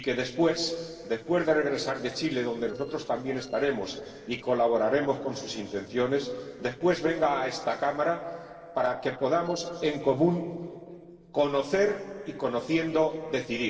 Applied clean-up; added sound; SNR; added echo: neural separator model SepFormer DNS4.